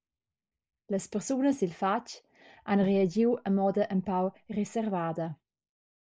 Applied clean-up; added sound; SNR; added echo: neural mask model Resemble Enhance denoiser.